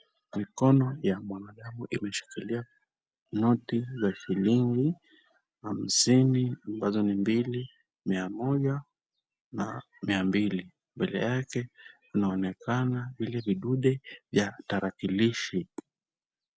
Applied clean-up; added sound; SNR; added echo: none; none; none; none.